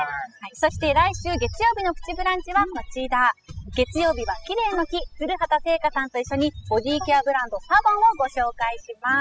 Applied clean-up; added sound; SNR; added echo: classical method spectral subtraction.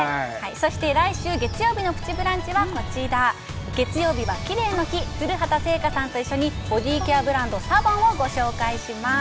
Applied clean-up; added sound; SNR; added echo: none; Bird; 7 dB; none.